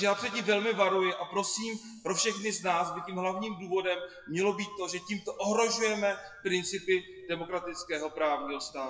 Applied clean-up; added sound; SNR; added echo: classical method WPE with log-MMSE.